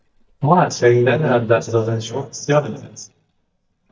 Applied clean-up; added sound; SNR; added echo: neural mask model DeepFilterNet 3.